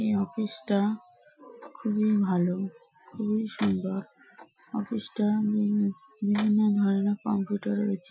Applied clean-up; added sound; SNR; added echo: classical method Wiener filter.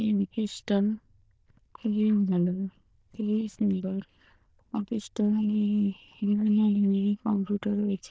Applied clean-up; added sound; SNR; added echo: neural diffusion model UNIVERSE++.